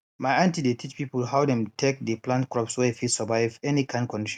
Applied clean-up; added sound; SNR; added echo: none; none; none; none.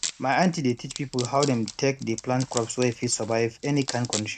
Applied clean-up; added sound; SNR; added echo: none; Wood; 12 dB; none.